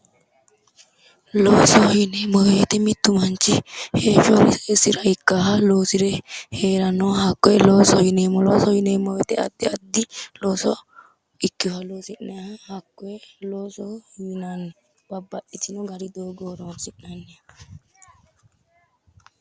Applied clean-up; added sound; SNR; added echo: none; none; none; none.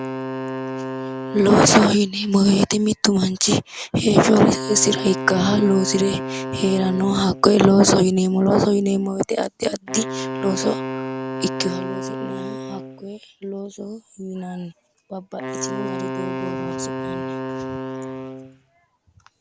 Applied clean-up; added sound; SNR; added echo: none; Wind instrument, woodwind instrument; 10 dB; none.